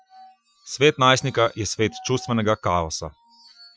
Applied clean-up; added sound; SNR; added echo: classical method Wiener filter.